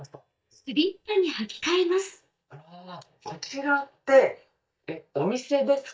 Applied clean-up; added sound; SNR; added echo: neural mask model DeepFilterNet 3.